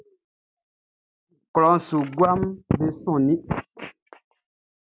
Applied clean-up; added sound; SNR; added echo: none; none; none; none.